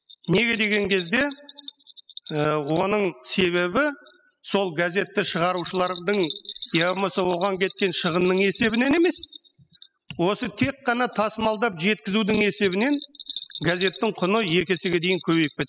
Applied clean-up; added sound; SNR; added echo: classical method spectral subtraction.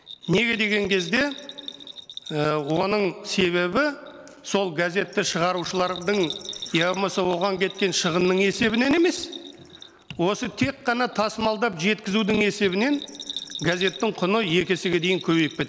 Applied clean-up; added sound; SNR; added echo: none; Bell; 16 dB; none.